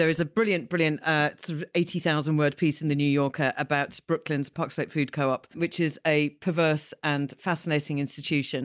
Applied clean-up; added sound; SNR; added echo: none; none; none; none.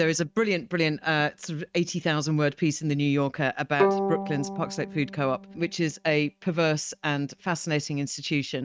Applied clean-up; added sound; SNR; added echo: neural mask model RNNoise.